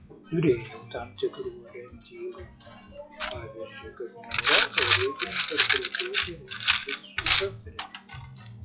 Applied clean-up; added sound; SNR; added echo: classical method log-MMSE.